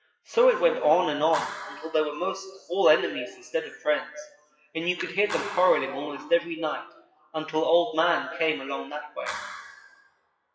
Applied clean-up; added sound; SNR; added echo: classical method WPE with log-MMSE.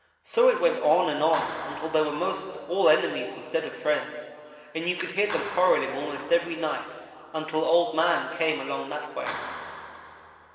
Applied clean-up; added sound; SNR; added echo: none; Clapping; 15 dB; reverberation time 2.2 s.